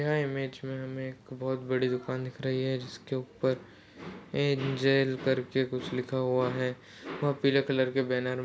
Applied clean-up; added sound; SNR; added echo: none; none; none; none.